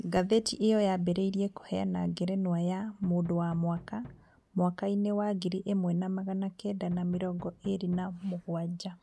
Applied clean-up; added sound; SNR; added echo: none; Knock; 20 dB; none.